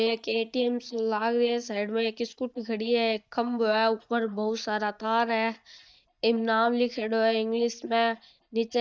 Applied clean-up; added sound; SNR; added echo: neural mask model DeepFilterNet 3.